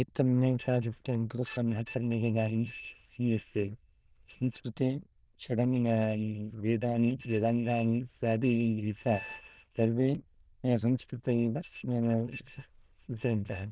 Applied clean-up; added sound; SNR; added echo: neural diffusion model UNIVERSE++.